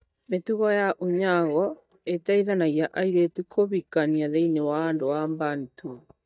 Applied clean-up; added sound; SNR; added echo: neural mask model DeepFilterNet 3.